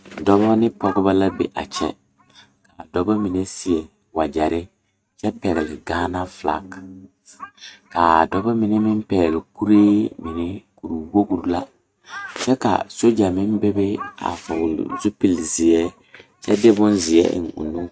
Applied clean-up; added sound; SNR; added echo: neural mask model RNNoise.